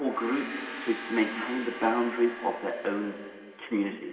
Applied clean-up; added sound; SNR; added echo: none; Gong; 11 dB; reverberation time 2.1 s.